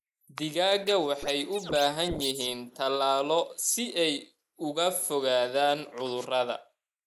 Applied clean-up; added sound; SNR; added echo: neural mask model Resemble Enhance denoiser.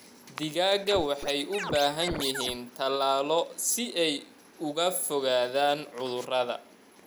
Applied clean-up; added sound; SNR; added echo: none; Scratching (performance technique); 8 dB; none.